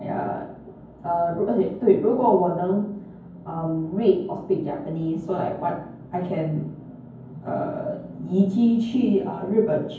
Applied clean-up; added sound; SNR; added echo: none; Telephone; 19 dB; reverberation time 0.9 s.